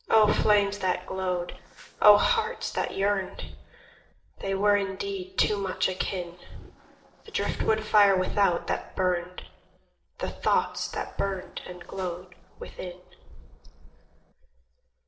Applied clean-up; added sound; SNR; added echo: neural separator model SepFormer DNS4.